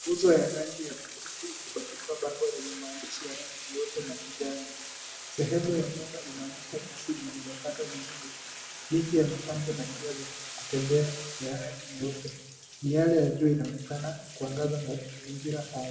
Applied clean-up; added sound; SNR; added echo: none; Bathtub (filling or washing); 11 dB; reverberation time 0.8 s.